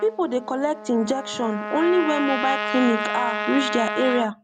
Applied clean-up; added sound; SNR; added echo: none; Trumpet; 5 dB; none.